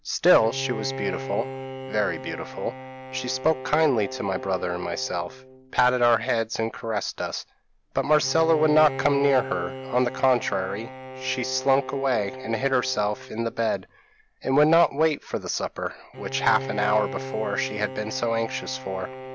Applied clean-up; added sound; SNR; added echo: none; Bowed string instrument; 12 dB; none.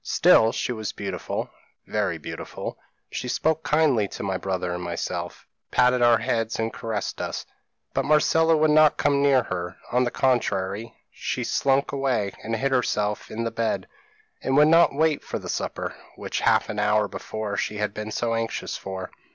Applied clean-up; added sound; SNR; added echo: none; none; none; none.